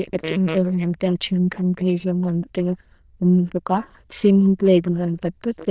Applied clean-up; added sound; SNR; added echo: neural diffusion model UNIVERSE++.